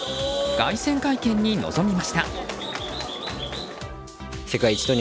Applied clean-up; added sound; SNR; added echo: none; Bird; 13 dB; none.